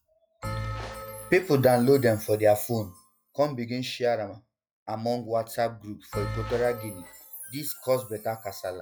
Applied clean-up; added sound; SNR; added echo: classical method log-MMSE.